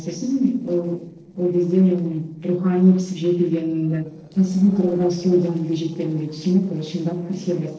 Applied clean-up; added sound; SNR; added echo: neural separator model SepFormer DNS4.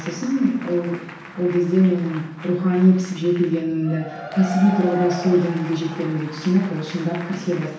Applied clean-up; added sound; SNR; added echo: none; Applause / Crowd / Cheering; 15 dB; reverberation time 0.9 s.